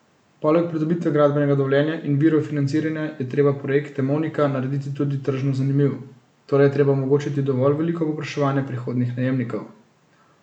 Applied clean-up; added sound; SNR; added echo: none; none; none; none.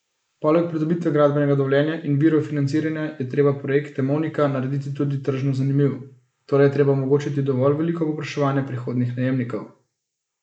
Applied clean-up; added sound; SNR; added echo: neural mask model Resemble Enhance denoiser.